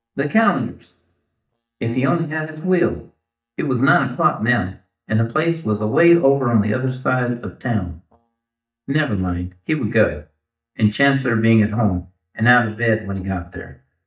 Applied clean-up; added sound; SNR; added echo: neural mask model DeepFilterNet 3.